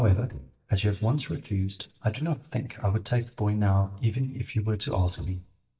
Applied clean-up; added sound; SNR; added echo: neural mask model DeepFilterNet 3.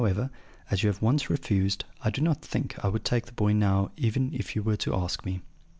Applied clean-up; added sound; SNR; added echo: none; none; none; none.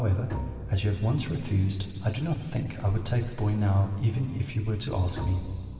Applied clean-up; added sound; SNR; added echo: none; Bowed string instrument; 15 dB; reverberation time 2.5 s.